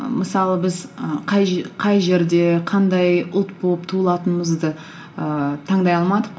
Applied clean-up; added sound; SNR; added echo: none; none; none; reverberation time 0.4 s.